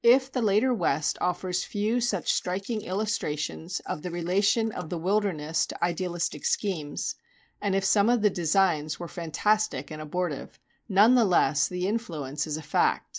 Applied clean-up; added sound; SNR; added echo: neural mask model Resemble Enhance denoiser.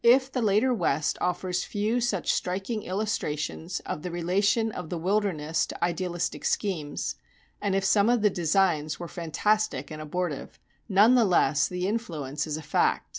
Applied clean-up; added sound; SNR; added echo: none; none; none; none.